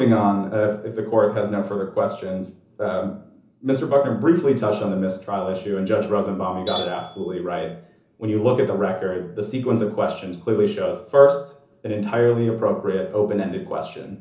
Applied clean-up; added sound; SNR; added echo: none; Tools; 11 dB; reverberation time 0.8 s.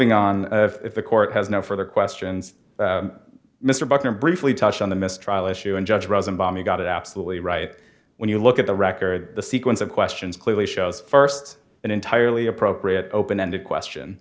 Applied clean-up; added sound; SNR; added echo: none; none; none; none.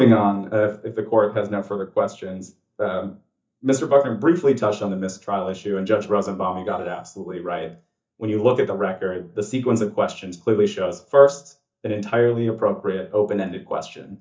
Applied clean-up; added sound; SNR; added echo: neural mask model DeepFilterNet 3.